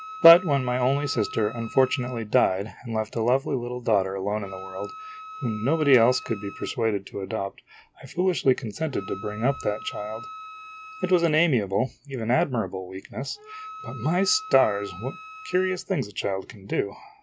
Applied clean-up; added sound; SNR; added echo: none; Wind instrument, woodwind instrument; 17 dB; none.